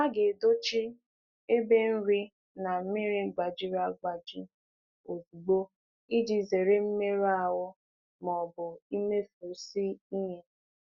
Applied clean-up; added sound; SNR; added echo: none; none; none; none.